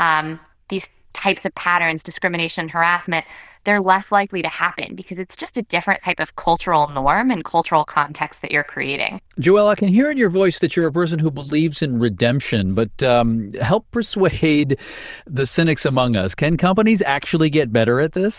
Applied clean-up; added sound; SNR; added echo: neural diffusion model UNIVERSE++.